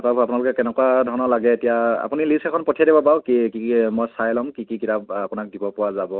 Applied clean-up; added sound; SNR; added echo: none; none; none; none.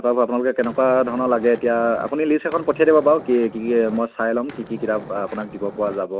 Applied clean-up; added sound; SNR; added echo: none; Skateboard; 18 dB; none.